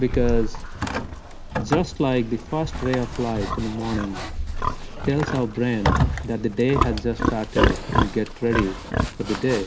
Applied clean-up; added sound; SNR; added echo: none; Livestock, farm animals, working animals; 1 dB; none.